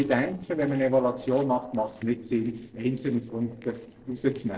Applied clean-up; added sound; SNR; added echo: neural separator model SepFormer DNS4.